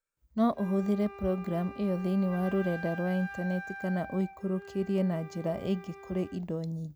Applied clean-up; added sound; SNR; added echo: none; Wind instrument, woodwind instrument; 15 dB; none.